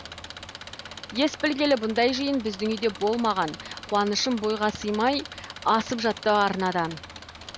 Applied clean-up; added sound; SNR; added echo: none; Engine; 14 dB; none.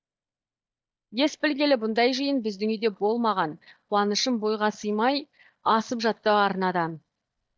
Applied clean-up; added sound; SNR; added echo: neural mask model DeepFilterNet 3.